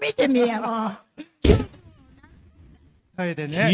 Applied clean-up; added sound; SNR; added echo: neural mask model RNNoise.